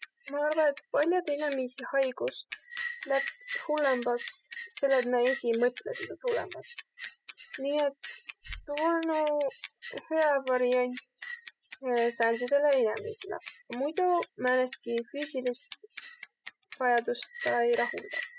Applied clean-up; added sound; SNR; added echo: classical method spectral subtraction.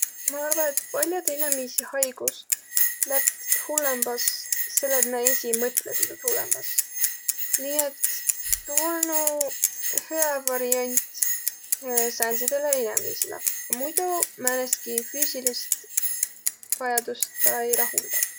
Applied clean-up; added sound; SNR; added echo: none; Bell + Bicycle; -4 dB; none.